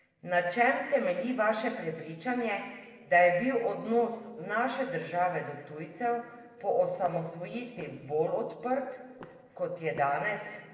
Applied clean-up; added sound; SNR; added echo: neural separator model SepFormer DNS4.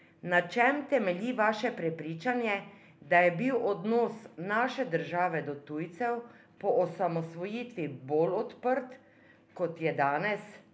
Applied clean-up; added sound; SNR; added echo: none; none; none; none.